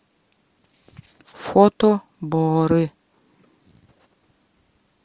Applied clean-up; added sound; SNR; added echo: none; none; none; none.